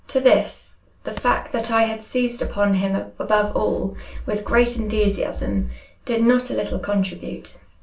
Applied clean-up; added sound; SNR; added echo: none; Tap; 13 dB; reverberation time 0.2 s.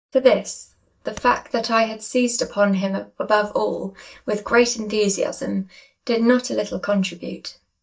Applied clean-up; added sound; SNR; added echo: neural mask model DeepFilterNet 3.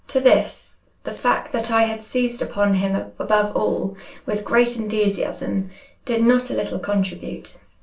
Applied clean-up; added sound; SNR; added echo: neural separator model SepFormer DNS4.